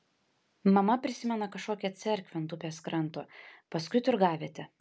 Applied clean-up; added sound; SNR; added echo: none; none; none; none.